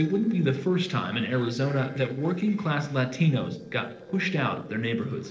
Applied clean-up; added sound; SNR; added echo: neural separator model SepFormer DNS4.